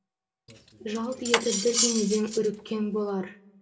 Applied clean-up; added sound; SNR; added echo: none; Cutlery, silverware; 2 dB; reverberation time 0.4 s.